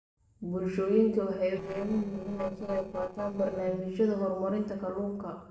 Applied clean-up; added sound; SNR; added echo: neural separator model SepFormer DNS4.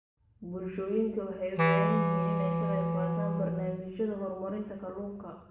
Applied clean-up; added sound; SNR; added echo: none; Wind instrument, woodwind instrument; -4 dB; reverberation time 0.8 s.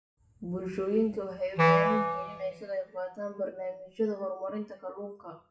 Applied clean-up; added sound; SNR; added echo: classical method WPE with log-MMSE.